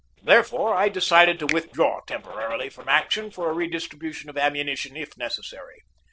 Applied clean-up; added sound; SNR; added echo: neural separator model SepFormer DNS4.